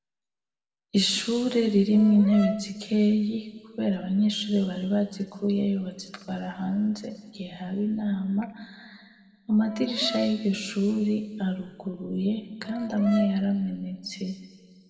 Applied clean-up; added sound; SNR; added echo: none; Brass instrument; 12 dB; reverberation time 1.6 s.